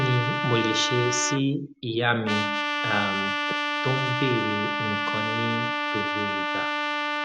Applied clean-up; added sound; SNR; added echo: none; Trumpet; -1 dB; none.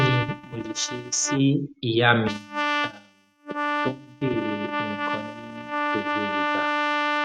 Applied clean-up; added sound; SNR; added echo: neural mask model RNNoise.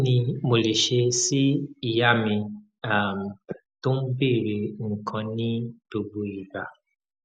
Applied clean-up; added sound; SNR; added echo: none; none; none; none.